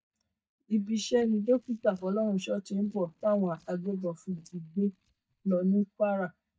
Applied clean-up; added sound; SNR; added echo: neural mask model DeepFilterNet 3.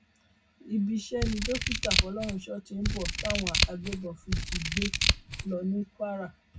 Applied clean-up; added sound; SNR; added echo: none; Scissors; -4 dB; reverberation time 0.3 s.